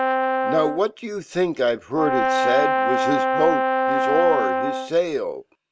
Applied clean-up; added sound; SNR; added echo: none; Brass instrument; -1 dB; none.